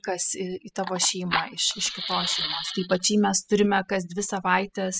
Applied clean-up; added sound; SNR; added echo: classical method spectral subtraction.